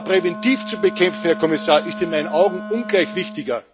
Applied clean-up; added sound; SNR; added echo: none; Wind instrument, woodwind instrument; 11 dB; none.